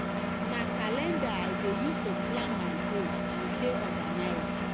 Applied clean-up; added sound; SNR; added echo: none; Engine; -4 dB; none.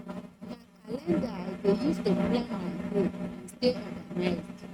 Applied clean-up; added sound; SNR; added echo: neural mask model RNNoise.